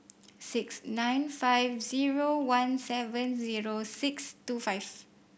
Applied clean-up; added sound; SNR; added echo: none; none; none; none.